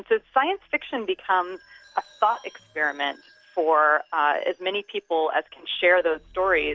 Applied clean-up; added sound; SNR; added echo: none; none; none; none.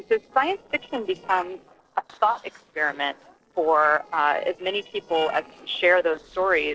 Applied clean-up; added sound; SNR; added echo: neural separator model SepFormer DNS4.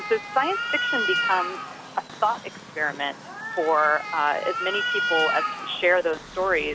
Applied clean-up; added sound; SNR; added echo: none; Cat; 4 dB; none.